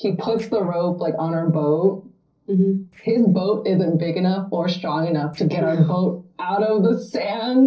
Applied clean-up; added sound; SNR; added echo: neural separator model SepFormer DNS4.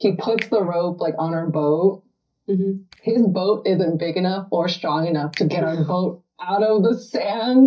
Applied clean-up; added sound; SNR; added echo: neural mask model DeepFilterNet 3.